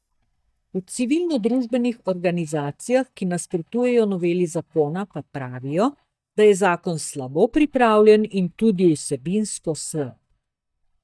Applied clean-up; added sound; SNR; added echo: neural mask model DeepFilterNet 3.